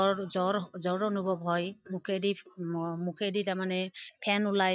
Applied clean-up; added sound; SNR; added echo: neural mask model DeepFilterNet 3.